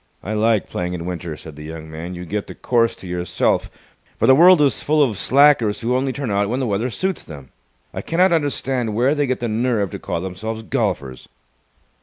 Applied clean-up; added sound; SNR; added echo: none; none; none; none.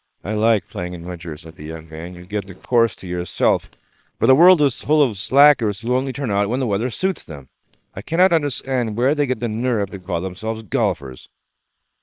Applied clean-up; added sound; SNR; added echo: neural separator model SepFormer WHAM!.